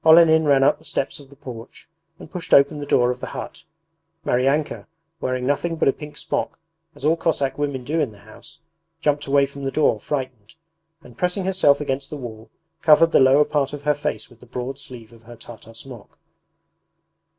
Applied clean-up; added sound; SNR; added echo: none; none; none; none.